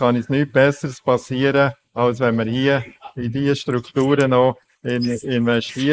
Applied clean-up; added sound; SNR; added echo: neural mask model Resemble Enhance denoiser.